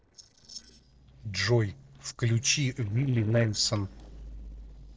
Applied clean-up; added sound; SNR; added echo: neural separator model SepFormer DNS4.